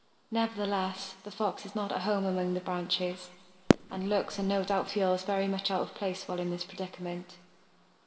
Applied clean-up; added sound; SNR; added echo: none; Fireworks; -1 dB; reverberation time 2.5 s.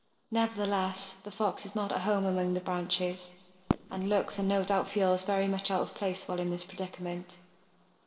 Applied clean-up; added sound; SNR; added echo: neural separator model SepFormer DNS4.